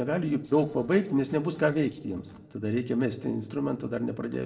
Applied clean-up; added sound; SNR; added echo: neural separator model SepFormer DNS4.